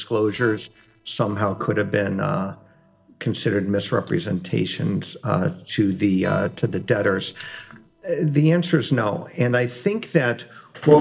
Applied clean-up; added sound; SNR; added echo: neural separator model SepFormer DNS4.